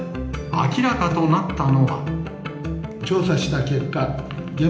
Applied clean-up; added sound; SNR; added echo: none; none; none; reverberation time 0.8 s.